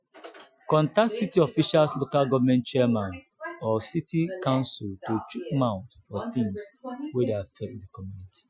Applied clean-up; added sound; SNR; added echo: classical method Wiener filter.